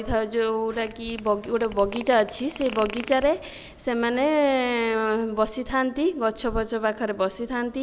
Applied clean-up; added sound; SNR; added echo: none; Fart; 17 dB; none.